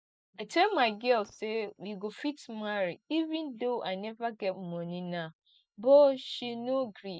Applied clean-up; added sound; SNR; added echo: neural mask model DeepFilterNet 3.